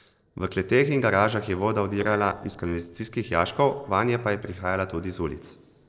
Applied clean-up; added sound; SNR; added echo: neural separator model SepFormer DNS4.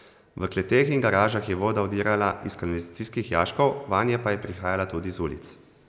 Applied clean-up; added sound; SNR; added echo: none; none; none; none.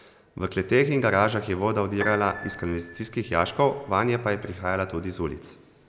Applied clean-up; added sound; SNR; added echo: none; Piano; 15 dB; none.